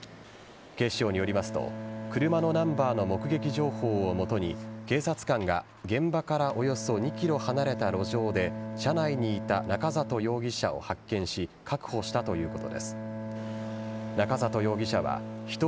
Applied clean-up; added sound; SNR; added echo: none; Bowed string instrument; 8 dB; none.